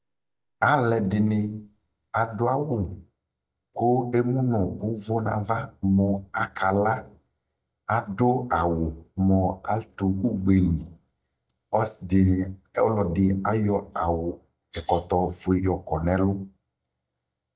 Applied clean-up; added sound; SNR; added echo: neural mask model DeepFilterNet 3.